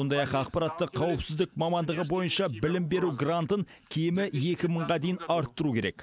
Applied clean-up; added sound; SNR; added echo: none; none; none; none.